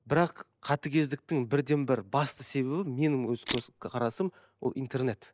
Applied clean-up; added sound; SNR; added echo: neural mask model Resemble Enhance denoiser.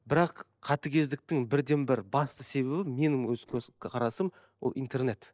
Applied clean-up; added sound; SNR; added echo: neural separator model SepFormer DNS4.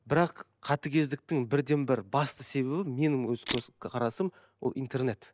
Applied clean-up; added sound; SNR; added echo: none; Camera; 7 dB; none.